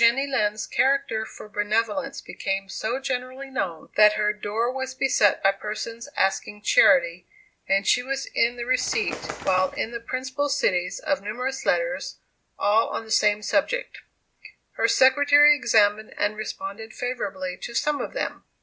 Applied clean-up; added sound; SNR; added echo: none; Bird; 14 dB; none.